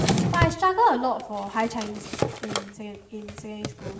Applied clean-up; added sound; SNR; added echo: none; Drawer open or close; 2 dB; reverberation time 0.8 s.